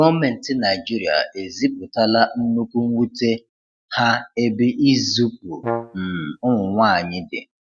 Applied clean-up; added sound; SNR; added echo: neural mask model RNNoise.